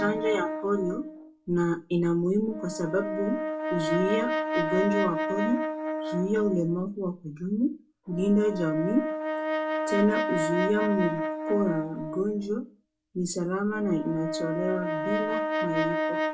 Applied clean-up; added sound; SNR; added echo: none; Brass instrument; 3 dB; reverberation time 0.2 s.